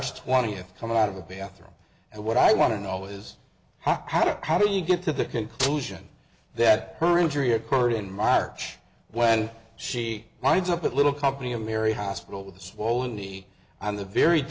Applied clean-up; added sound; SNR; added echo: none; none; none; none.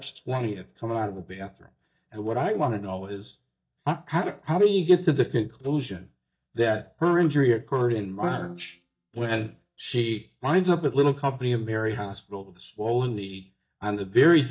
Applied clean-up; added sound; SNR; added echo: neural mask model DeepFilterNet 3.